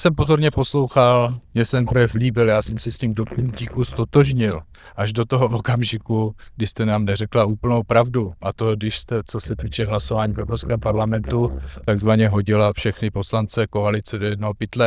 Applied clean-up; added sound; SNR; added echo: neural diffusion model UNIVERSE++.